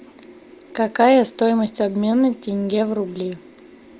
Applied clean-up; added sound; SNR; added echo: none; none; none; none.